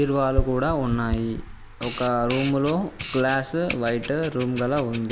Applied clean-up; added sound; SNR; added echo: none; Camera; 7 dB; none.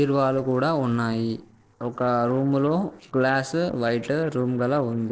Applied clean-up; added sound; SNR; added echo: neural separator model SepFormer DNS4.